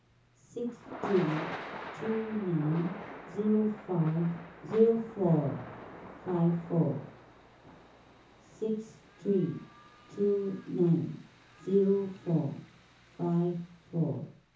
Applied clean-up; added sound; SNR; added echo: none; Thunder / Rain; 15 dB; reverberation time 0.6 s.